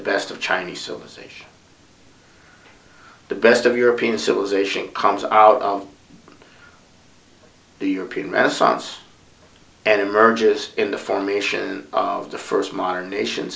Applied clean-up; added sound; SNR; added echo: none; none; none; none.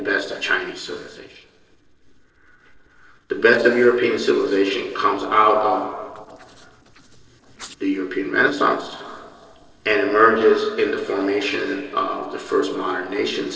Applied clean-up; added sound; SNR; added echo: neural separator model SepFormer DNS4.